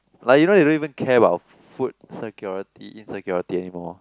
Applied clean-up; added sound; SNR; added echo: none; none; none; none.